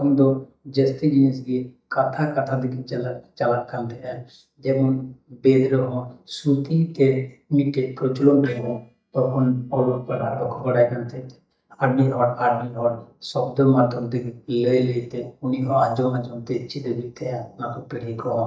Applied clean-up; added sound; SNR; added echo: neural mask model DeepFilterNet 3.